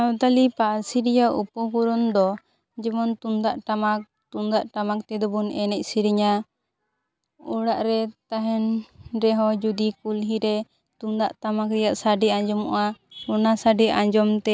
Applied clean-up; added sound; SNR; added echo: none; none; none; none.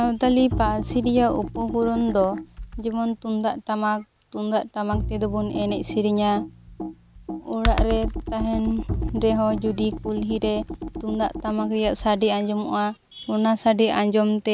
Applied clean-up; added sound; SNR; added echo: none; Computer keyboard + Bowed string instrument; 8 dB; none.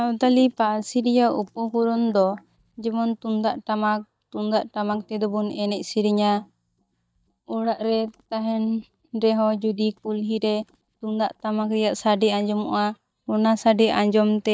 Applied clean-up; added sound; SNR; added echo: neural mask model DeepFilterNet 3.